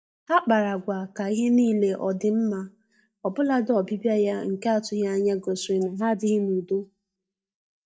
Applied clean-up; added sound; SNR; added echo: neural mask model DeepFilterNet 3.